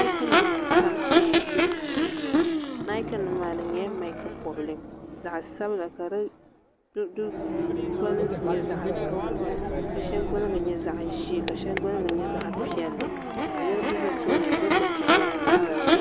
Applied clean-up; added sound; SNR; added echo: none; Crowd / Race car, auto racing / Accelerating, revving, vroom; -5 dB; none.